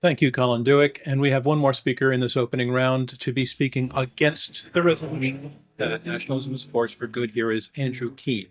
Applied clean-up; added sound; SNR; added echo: neural mask model DeepFilterNet 3.